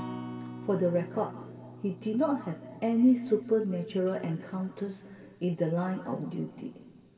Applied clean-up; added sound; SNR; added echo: none; Acoustic guitar; 16 dB; reverberation time 1.8 s.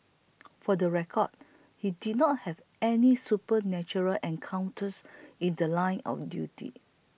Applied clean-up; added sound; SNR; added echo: none; none; none; none.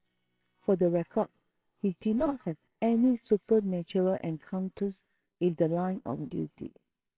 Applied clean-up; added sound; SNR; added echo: neural separator model SepFormer WHAMR!.